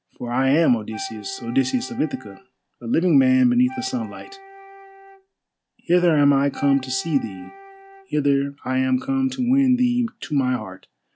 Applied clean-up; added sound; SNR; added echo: none; Wind instrument, woodwind instrument; 19 dB; none.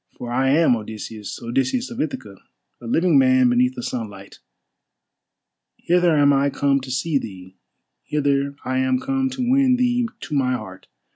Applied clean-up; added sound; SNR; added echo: none; none; none; none.